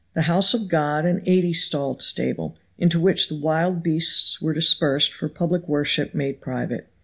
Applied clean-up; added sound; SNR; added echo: none; none; none; none.